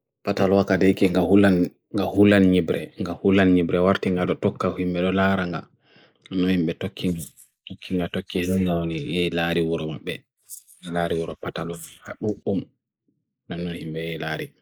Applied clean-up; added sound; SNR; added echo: neural mask model Resemble Enhance denoiser.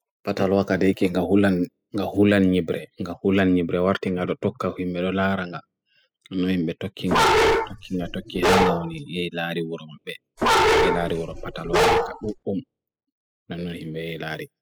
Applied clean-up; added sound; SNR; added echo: classical method spectral subtraction.